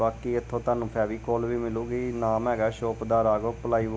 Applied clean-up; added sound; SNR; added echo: none; none; none; none.